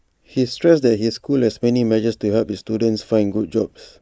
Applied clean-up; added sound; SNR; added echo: neural mask model Resemble Enhance denoiser.